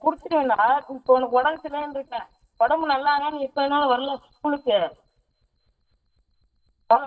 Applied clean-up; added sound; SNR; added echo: neural mask model DeepFilterNet 3.